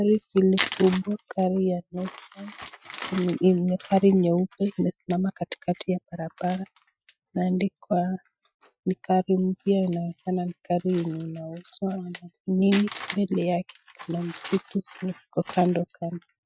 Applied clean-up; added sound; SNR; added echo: classical method Wiener filter.